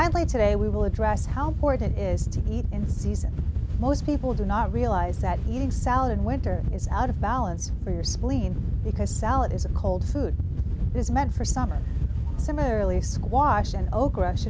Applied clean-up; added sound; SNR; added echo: none; Wind / Boat, Water vehicle; -2 dB; none.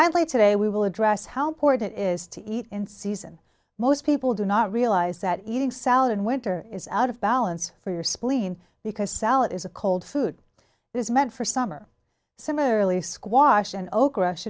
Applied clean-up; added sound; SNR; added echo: none; none; none; none.